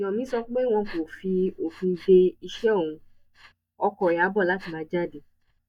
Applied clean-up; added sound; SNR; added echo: neural mask model DeepFilterNet 3.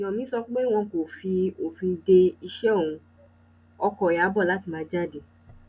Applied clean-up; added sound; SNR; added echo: none; none; none; none.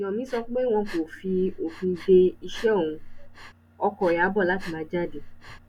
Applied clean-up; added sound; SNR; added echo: none; Breathing; 13 dB; none.